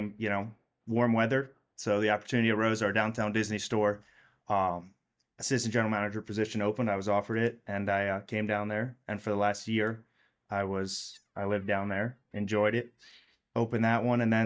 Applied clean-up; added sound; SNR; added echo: neural mask model DeepFilterNet 3.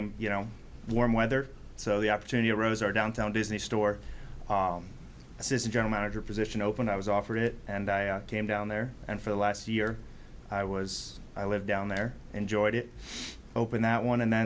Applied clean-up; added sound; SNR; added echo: none; none; none; none.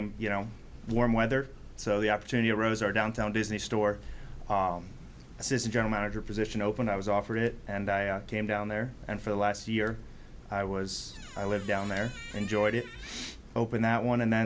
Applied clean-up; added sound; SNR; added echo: none; Squeak; 17 dB; none.